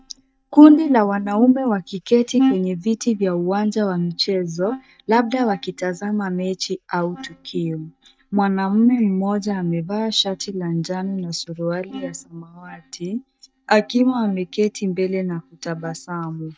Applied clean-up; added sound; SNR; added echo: neural mask model DeepFilterNet 3.